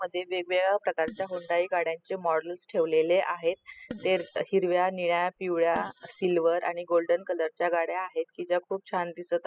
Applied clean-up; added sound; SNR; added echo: classical method spectral subtraction.